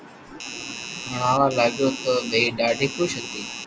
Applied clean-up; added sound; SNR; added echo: none; Doorbell; 11 dB; none.